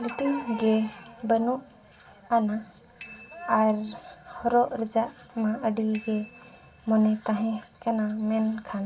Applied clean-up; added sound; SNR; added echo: none; Bicycle bell; 18 dB; reverberation time 0.2 s.